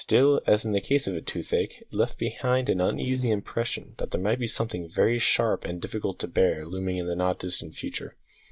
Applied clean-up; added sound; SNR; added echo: neural mask model DeepFilterNet 3.